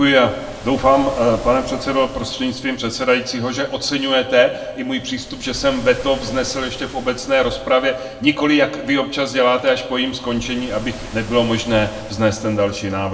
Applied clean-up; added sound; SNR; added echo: none; Waves, surf; 19 dB; reverberation time 1.3 s.